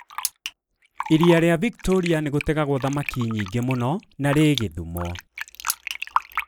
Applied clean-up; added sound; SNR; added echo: none; Fill (with liquid); 11 dB; none.